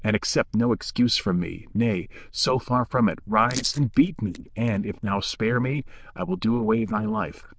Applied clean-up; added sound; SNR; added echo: neural diffusion model UNIVERSE++.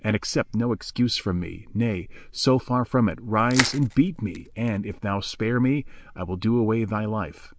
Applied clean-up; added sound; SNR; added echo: none; Crushing; 7 dB; none.